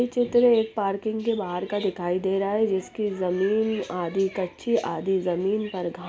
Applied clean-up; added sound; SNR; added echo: none; none; none; none.